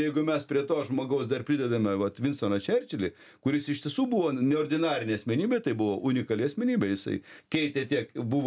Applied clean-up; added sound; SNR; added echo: none; none; none; none.